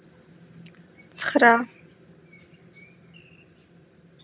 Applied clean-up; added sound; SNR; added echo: none; none; none; none.